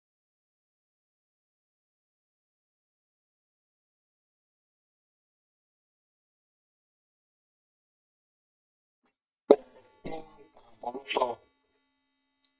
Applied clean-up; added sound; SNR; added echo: neural mask model DeepFilterNet 3.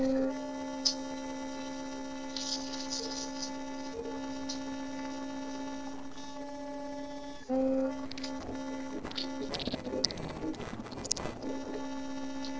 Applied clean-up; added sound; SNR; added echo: neural separator model SepFormer DNS4.